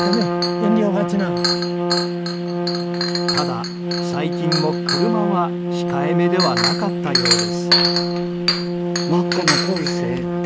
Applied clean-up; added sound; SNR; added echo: none; Chink, clink + Trumpet; -5 dB; none.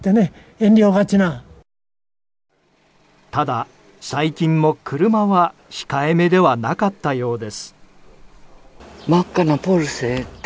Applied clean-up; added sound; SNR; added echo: none; none; none; none.